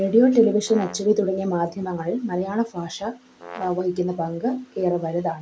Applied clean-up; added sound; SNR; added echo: none; Brass instrument; 17 dB; none.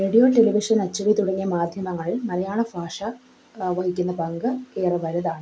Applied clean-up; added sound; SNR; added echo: none; none; none; none.